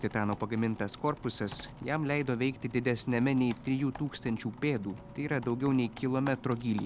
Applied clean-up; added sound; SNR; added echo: none; Computer keyboard; 19 dB; none.